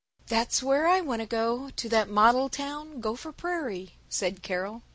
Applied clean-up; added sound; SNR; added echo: none; none; none; none.